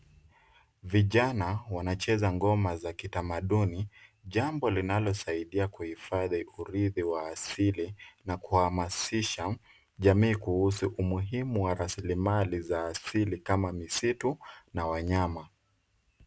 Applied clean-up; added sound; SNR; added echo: none; none; none; none.